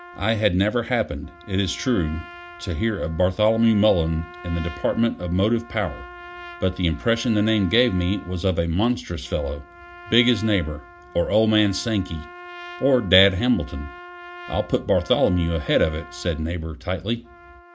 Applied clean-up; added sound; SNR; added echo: none; Trumpet; 19 dB; none.